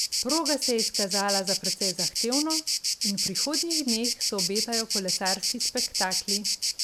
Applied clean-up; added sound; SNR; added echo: none; Insect; -3 dB; none.